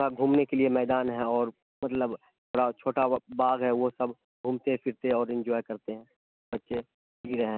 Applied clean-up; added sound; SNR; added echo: none; none; none; none.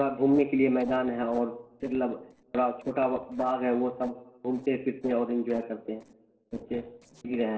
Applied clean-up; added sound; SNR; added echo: neural separator model SepFormer DNS4.